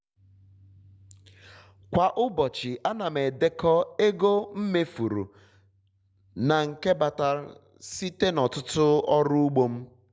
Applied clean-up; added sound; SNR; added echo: none; none; none; none.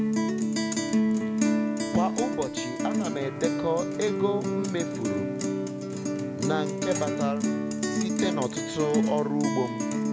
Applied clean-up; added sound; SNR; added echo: none; Guitar; -4 dB; none.